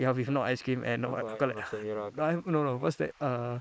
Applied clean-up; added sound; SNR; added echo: neural mask model Resemble Enhance denoiser.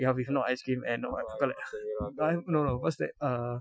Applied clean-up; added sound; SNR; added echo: classical method Wiener filter.